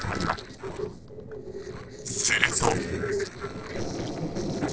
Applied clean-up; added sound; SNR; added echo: neural separator model SepFormer DNS4.